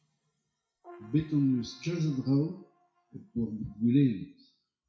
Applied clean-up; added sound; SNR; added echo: classical method WPE with log-MMSE.